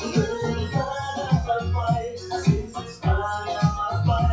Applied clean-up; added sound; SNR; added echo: classical method WPE with log-MMSE.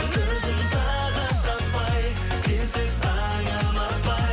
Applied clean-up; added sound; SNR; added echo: none; none; none; none.